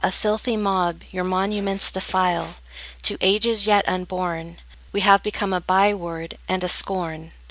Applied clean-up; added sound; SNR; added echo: none; Writing; 19 dB; none.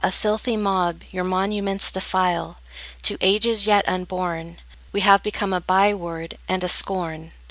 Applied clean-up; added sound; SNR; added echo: none; none; none; none.